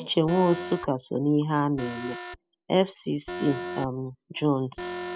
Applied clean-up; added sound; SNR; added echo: classical method spectral subtraction.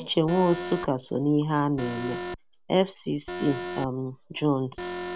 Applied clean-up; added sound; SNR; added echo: none; Alarm; 10 dB; none.